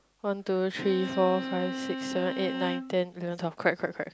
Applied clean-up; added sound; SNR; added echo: none; Bowed string instrument; 6 dB; none.